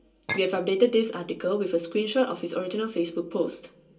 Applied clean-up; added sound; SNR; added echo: none; Chink, clink; 9 dB; reverberation time 0.2 s.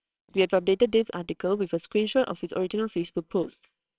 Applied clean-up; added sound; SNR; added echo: neural separator model SepFormer WHAMR!.